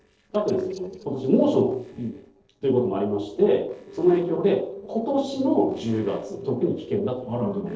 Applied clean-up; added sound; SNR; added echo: neural separator model SepFormer DNS4.